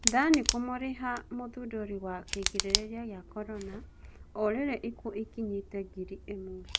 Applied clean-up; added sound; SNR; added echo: none; Tick; 3 dB; none.